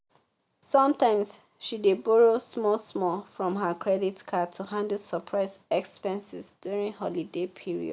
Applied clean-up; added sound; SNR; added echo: none; none; none; none.